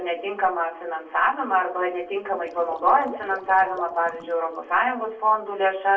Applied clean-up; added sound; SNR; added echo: neural separator model SepFormer DNS4.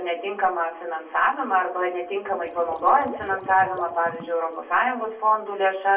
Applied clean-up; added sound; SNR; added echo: none; Water / Liquid; 17 dB; reverberation time 0.3 s.